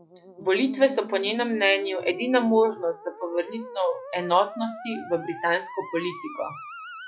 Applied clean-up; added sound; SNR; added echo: classical method log-MMSE.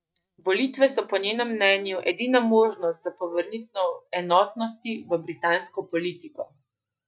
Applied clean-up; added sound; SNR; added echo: neural mask model DeepFilterNet 3.